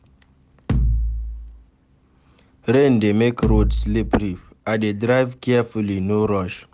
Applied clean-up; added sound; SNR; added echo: none; Bass drum; 1 dB; none.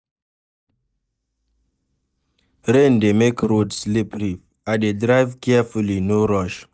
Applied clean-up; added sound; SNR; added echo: neural mask model DeepFilterNet 3.